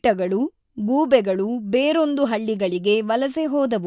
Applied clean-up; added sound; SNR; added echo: none; none; none; none.